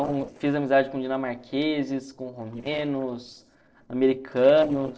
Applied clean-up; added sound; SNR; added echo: neural separator model SepFormer DNS4.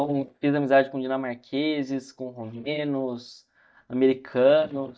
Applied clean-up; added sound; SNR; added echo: neural mask model DeepFilterNet 3.